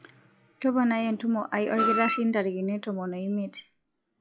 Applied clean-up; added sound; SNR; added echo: classical method log-MMSE.